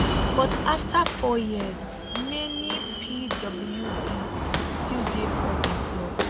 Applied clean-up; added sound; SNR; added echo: none; Walk, footsteps; -2 dB; none.